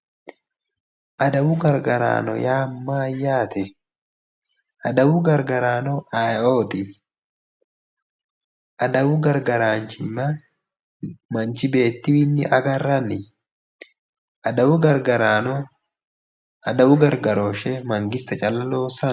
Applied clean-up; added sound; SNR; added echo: none; none; none; none.